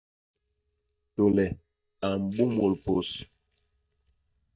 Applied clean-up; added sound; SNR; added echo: neural mask model DeepFilterNet 3.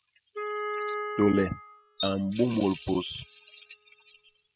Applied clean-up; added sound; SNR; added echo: classical method spectral subtraction.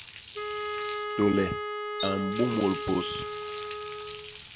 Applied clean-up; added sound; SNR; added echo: none; Wind instrument, woodwind instrument + Water tap, faucet; 3 dB; none.